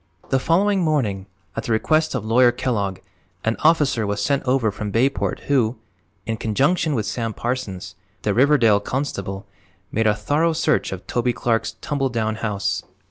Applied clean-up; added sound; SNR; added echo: none; none; none; none.